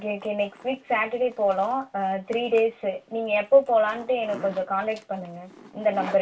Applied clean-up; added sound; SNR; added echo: none; Zipper (clothing); 20 dB; reverberation time 0.2 s.